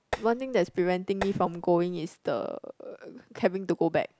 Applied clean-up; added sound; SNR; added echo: none; Tap; 11 dB; none.